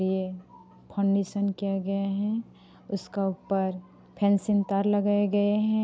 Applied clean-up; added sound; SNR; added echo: none; none; none; none.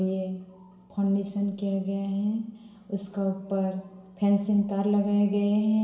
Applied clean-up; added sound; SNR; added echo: none; none; none; reverberation time 0.9 s.